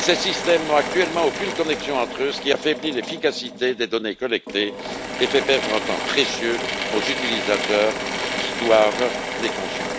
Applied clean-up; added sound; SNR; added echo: none; Drill / Mechanisms; 5 dB; none.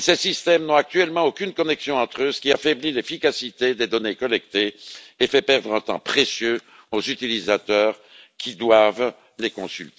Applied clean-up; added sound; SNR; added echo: none; none; none; none.